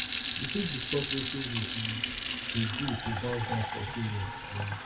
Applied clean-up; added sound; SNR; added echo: none; Fill (with liquid) / Sink (filling or washing); -5 dB; reverberation time 0.2 s.